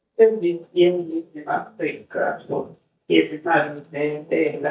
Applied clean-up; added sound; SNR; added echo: neural mask model DeepFilterNet 3.